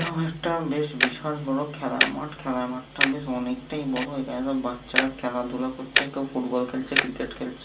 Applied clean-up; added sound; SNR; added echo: none; Tick-tock; 2 dB; reverberation time 0.3 s.